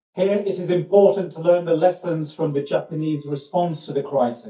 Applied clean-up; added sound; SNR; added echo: neural mask model DeepFilterNet 3.